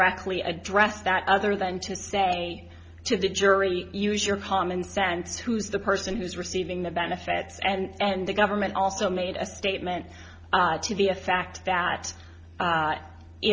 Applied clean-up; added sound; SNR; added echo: none; none; none; none.